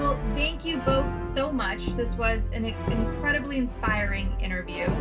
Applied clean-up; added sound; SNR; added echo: none; Brass instrument; 0 dB; reverberation time 0.4 s.